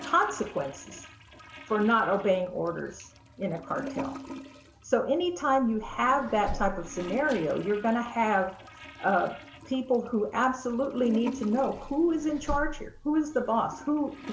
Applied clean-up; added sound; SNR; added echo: none; Vehicle + Toilet flush / Gurgling; 13 dB; none.